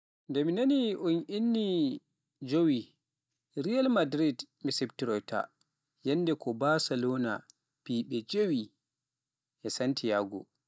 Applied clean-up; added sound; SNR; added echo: none; none; none; none.